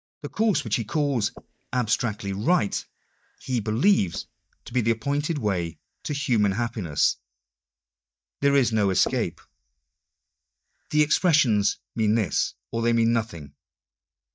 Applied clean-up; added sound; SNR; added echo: neural mask model DeepFilterNet 3.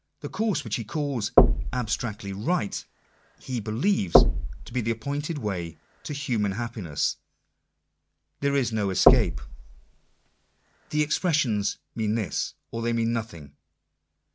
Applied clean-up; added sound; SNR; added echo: none; Knock; -3 dB; none.